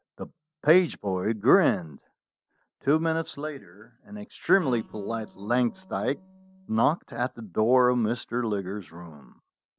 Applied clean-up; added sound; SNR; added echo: neural separator model SepFormer DNS4.